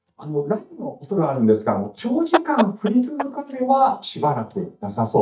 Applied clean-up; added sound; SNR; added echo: neural mask model DeepFilterNet 3.